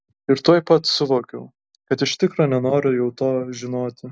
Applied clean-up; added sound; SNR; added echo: none; none; none; none.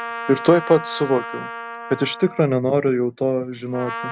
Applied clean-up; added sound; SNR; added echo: none; Trumpet; 12 dB; none.